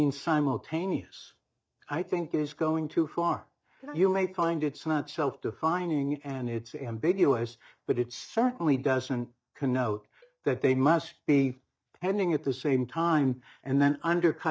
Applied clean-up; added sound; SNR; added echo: neural mask model DeepFilterNet 3.